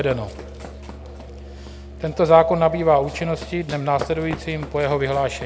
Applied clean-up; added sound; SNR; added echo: none; Run + Musical instrument; 14 dB; none.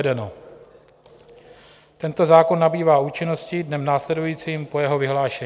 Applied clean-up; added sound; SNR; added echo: none; none; none; none.